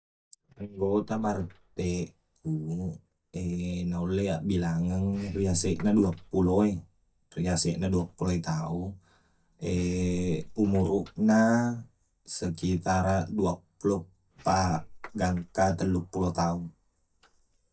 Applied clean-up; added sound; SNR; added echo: neural mask model DeepFilterNet 3.